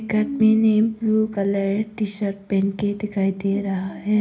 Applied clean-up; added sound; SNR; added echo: none; none; none; reverberation time 0.4 s.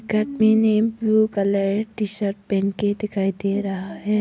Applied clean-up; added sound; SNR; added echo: none; none; none; none.